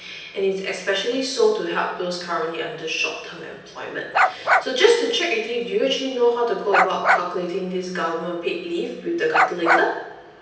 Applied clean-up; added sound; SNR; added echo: none; Bark; -3 dB; reverberation time 0.9 s.